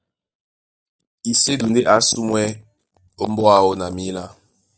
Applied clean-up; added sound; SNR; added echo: neural mask model DeepFilterNet 3.